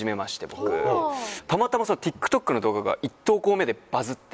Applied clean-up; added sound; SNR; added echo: none; none; none; none.